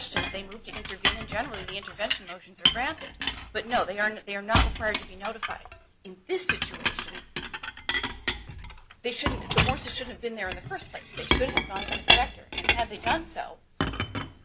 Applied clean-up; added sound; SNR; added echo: none; Chink, clink; -4 dB; none.